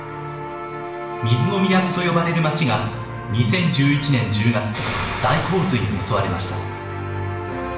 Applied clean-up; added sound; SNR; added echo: none; Wind instrument, woodwind instrument; 14 dB; reverberation time 0.8 s.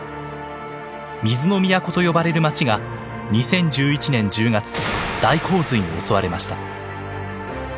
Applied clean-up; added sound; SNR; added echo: none; none; none; none.